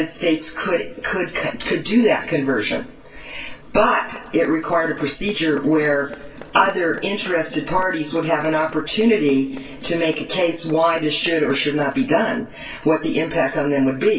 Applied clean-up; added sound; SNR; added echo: neural separator model SepFormer DNS4.